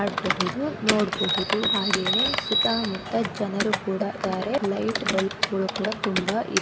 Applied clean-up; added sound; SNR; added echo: none; Computer keyboard + Bird; 1 dB; none.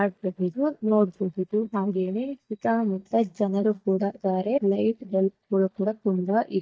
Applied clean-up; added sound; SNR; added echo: neural mask model DeepFilterNet 3.